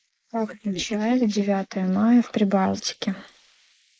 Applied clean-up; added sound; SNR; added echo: neural mask model Resemble Enhance denoiser.